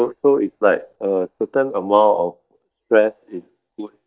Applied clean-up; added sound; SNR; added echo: neural mask model DeepFilterNet 3.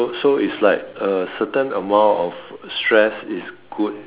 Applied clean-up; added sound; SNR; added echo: none; none; none; none.